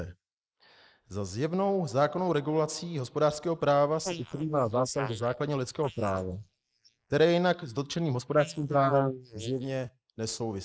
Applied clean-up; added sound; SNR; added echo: neural mask model Resemble Enhance denoiser.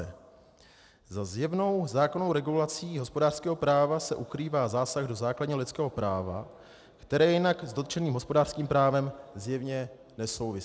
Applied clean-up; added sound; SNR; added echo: none; none; none; none.